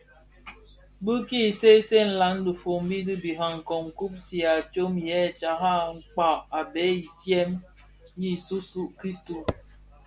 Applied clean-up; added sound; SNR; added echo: none; none; none; none.